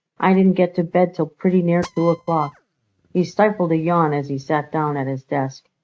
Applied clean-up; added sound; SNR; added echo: neural mask model RNNoise.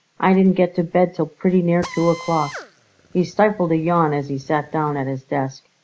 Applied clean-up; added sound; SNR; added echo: none; Drill; 18 dB; none.